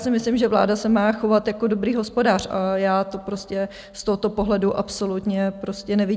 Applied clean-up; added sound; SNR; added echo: none; none; none; none.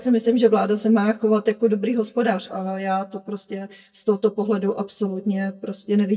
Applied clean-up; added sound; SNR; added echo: neural mask model DeepFilterNet 3.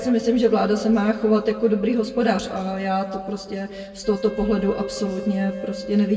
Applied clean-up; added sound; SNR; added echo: none; Wind instrument, woodwind instrument; 14 dB; reverberation time 1.5 s.